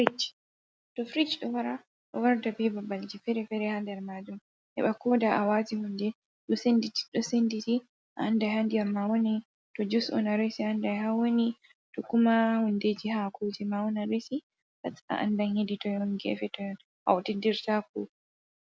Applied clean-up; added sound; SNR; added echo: none; none; none; none.